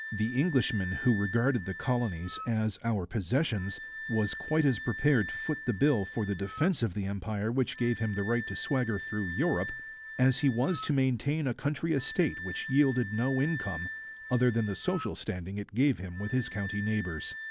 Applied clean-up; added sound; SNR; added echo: none; Wind instrument, woodwind instrument; 12 dB; none.